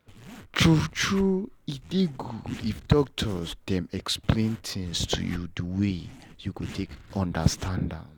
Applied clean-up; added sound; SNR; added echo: none; Zipper (clothing); 17 dB; none.